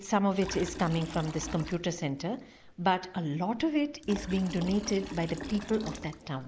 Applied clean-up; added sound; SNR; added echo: none; Liquid; 13 dB; none.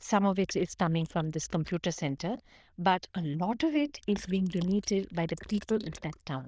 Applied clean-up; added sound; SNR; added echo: neural diffusion model UNIVERSE++.